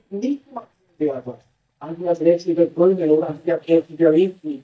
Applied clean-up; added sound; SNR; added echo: neural mask model DeepFilterNet 3.